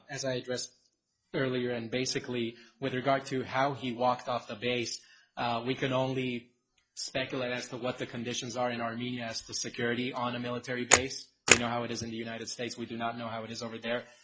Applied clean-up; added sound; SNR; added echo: classical method log-MMSE.